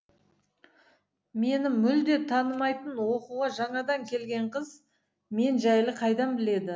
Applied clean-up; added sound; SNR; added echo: none; none; none; none.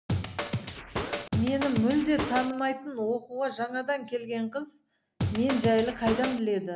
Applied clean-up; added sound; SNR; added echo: none; Scratching (performance technique); 3 dB; none.